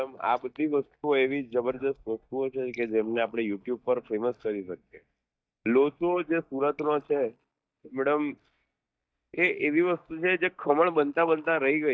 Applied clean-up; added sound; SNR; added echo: neural mask model DeepFilterNet 3.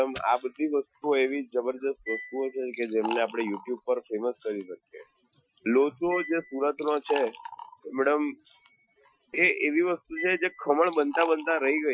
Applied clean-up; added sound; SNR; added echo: classical method Wiener filter.